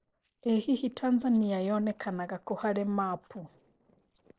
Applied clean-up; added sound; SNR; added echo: neural separator model SepFormer DNS4.